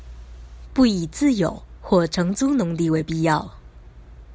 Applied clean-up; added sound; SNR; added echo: none; none; none; none.